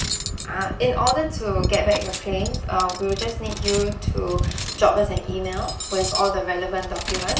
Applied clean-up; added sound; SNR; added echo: none; Cutlery, silverware; 3 dB; reverberation time 0.4 s.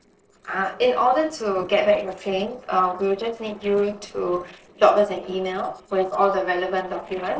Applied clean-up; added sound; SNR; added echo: neural separator model SepFormer DNS4.